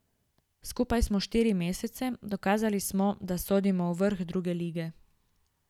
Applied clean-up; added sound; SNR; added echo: none; none; none; none.